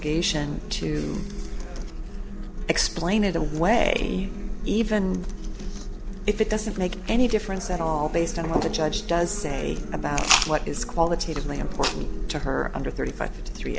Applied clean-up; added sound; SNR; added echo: none; Acoustic guitar; 15 dB; none.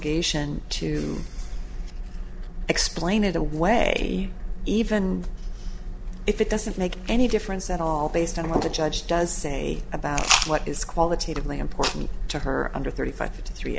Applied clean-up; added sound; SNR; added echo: none; none; none; none.